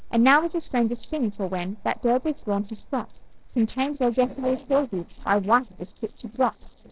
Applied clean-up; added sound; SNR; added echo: neural separator model SepFormer DNS4.